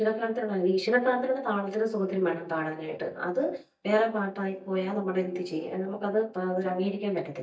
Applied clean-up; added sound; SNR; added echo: neural mask model DeepFilterNet 3.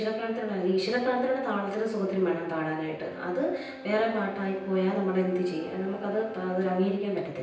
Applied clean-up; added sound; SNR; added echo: none; Wind instrument, woodwind instrument; 19 dB; reverberation time 0.9 s.